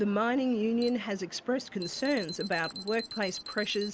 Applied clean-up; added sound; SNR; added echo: none; Alarm; 14 dB; none.